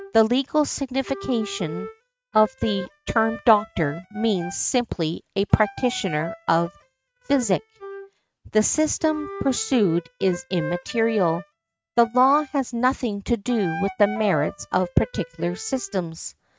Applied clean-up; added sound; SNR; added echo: neural mask model RNNoise.